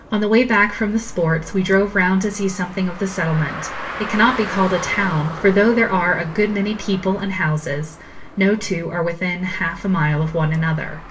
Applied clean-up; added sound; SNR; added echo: none; Car; 14 dB; reverberation time 0.2 s.